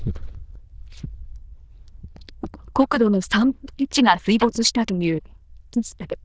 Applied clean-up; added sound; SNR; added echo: neural diffusion model UNIVERSE++.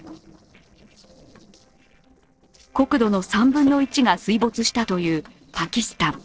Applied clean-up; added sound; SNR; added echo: neural separator model SepFormer DNS4.